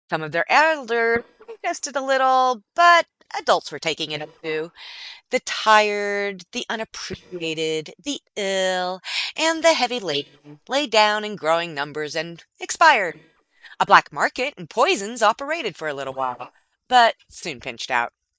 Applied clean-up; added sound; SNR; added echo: neural mask model DeepFilterNet 3.